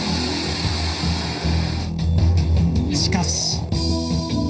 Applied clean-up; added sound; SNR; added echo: none; none; none; reverberation time 0.4 s.